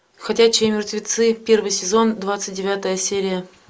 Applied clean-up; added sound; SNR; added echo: none; none; none; none.